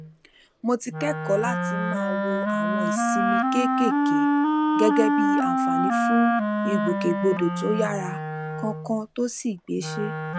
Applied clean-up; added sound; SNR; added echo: none; Wind instrument, woodwind instrument; -4 dB; none.